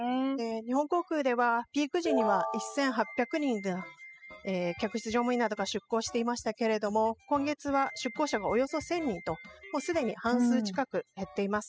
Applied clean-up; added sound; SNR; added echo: classical method spectral subtraction.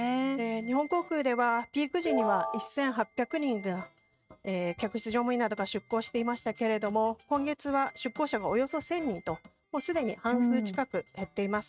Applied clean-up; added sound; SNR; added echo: neural mask model RNNoise.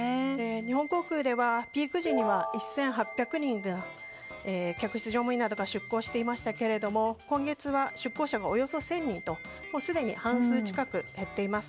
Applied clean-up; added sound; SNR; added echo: none; Wind instrument, woodwind instrument; 16 dB; none.